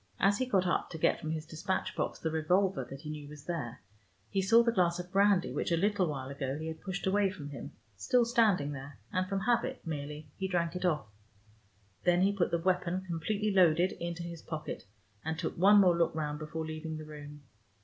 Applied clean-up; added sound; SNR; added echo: none; none; none; none.